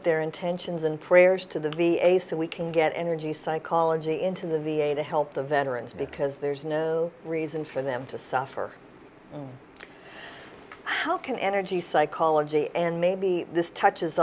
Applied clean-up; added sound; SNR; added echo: none; none; none; none.